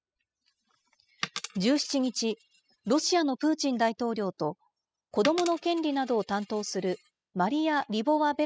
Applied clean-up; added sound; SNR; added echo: classical method spectral subtraction.